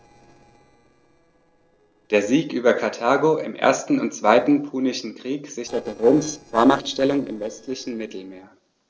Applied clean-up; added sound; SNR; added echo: neural separator model SepFormer DNS4.